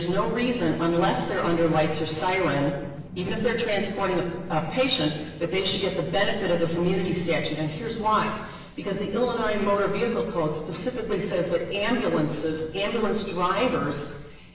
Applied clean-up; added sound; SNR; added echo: none; none; none; reverberation time 1.1 s.